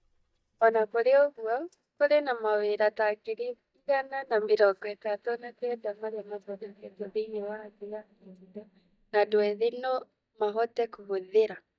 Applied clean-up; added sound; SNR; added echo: neural mask model DeepFilterNet 3.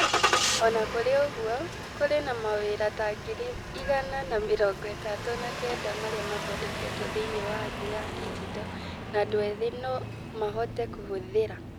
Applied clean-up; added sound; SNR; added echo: none; Engine starting; 3 dB; none.